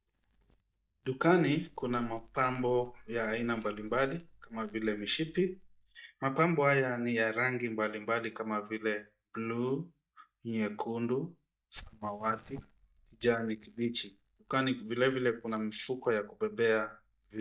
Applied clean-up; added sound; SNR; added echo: neural mask model DeepFilterNet 3.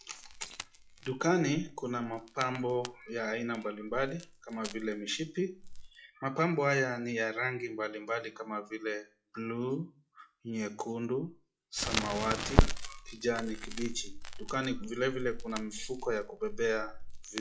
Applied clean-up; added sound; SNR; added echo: classical method WPE with log-MMSE.